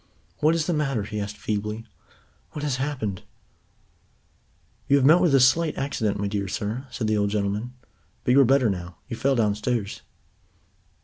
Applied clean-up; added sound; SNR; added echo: none; none; none; none.